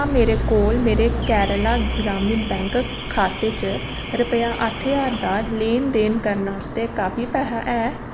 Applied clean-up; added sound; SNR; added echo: none; Alarm / Car; 7 dB; none.